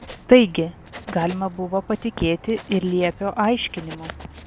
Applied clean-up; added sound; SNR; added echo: none; Writing; 18 dB; none.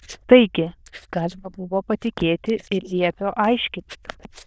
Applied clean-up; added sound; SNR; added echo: neural diffusion model UNIVERSE++.